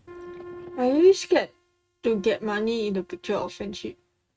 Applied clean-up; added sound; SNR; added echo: neural mask model RNNoise.